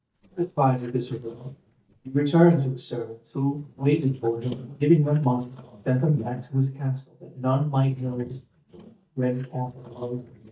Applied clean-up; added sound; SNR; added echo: neural mask model DeepFilterNet 3.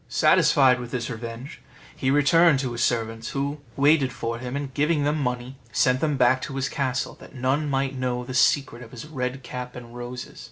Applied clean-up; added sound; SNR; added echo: none; none; none; none.